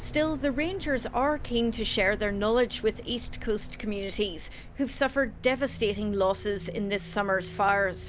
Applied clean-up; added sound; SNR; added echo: none; none; none; none.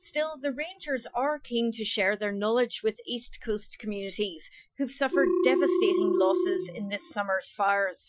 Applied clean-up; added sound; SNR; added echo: classical method Wiener filter.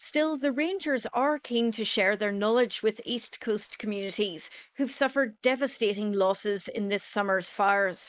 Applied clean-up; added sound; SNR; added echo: neural mask model Resemble Enhance denoiser.